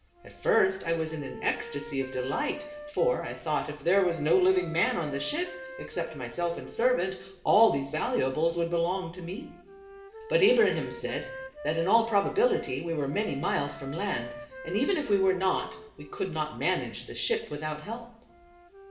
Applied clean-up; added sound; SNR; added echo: none; Wind instrument, woodwind instrument; 16 dB; reverberation time 0.7 s.